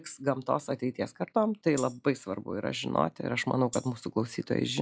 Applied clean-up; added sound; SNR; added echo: classical method log-MMSE.